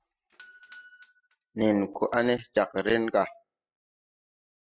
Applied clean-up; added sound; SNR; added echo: classical method spectral subtraction.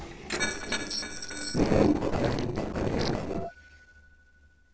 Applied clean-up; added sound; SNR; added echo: neural separator model SepFormer DNS4.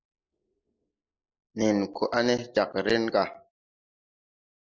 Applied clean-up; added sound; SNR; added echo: neural mask model Resemble Enhance denoiser.